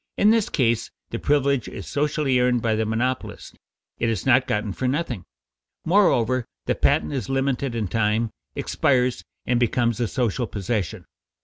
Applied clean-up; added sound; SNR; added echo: none; none; none; none.